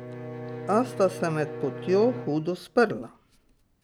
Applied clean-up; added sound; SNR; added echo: none; Bowed string instrument; 11 dB; none.